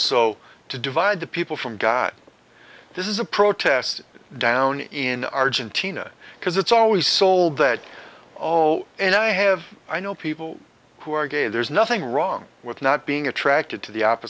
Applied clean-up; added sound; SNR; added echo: none; none; none; none.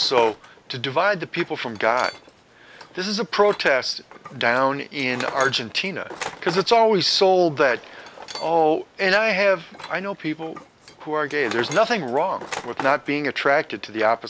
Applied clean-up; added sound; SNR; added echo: none; Tools; 16 dB; none.